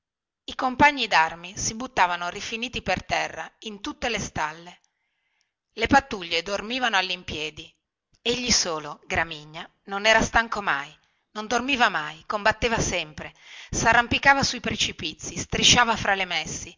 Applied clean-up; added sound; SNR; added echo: none; none; none; none.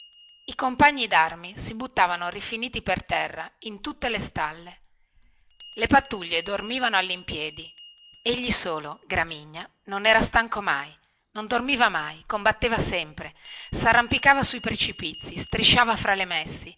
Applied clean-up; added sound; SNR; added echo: none; Bell; 16 dB; none.